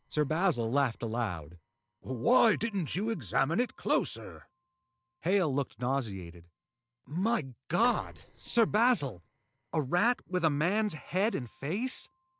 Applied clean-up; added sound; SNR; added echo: neural separator model SepFormer DNS4.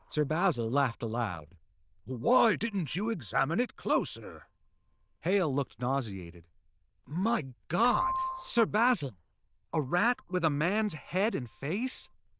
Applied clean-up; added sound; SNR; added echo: neural diffusion model UNIVERSE++.